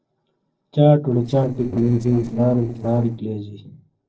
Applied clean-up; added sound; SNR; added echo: neural separator model SepFormer DNS4.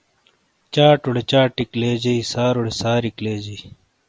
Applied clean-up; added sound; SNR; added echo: none; none; none; none.